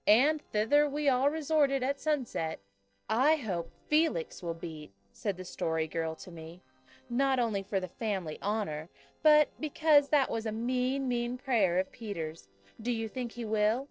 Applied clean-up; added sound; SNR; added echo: neural separator model SepFormer DNS4.